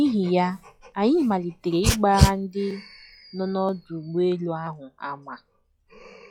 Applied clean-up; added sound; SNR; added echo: classical method log-MMSE.